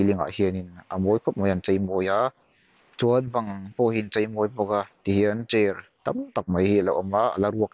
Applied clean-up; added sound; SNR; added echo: none; none; none; none.